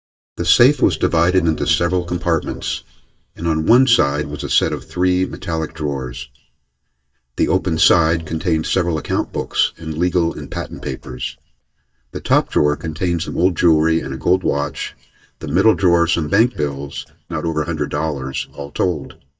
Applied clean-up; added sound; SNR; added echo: neural mask model DeepFilterNet 3.